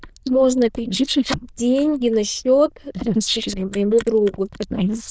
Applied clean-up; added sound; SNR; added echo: neural diffusion model UNIVERSE++.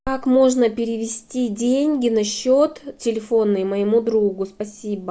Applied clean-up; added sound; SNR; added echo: none; none; none; none.